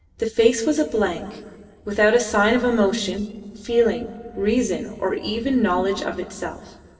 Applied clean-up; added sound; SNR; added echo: neural separator model SepFormer DNS4.